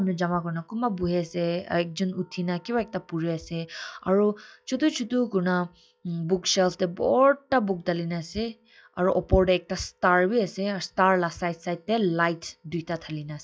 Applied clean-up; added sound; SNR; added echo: classical method log-MMSE.